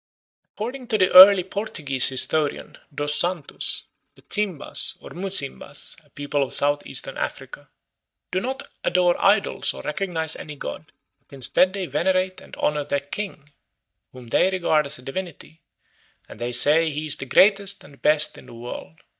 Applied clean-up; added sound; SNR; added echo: neural mask model DeepFilterNet 3.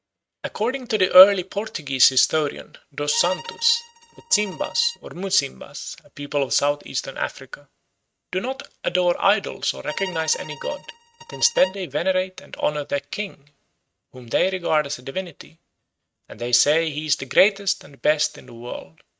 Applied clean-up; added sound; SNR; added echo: neural mask model RNNoise.